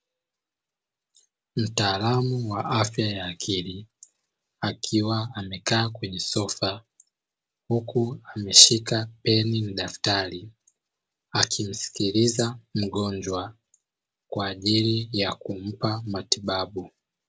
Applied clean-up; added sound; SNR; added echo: none; none; none; none.